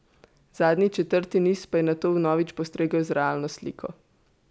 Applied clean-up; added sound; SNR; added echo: none; none; none; none.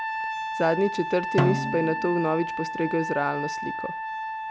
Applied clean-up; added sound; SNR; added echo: none; Trumpet + Snare drum; 2 dB; none.